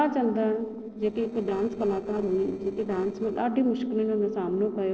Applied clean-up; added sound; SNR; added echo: neural separator model SepFormer DNS4.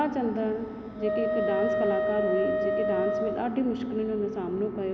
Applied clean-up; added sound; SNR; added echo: none; Wind instrument, woodwind instrument; 0 dB; none.